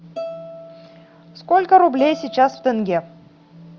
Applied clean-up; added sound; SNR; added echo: none; Bowed string instrument; 16 dB; none.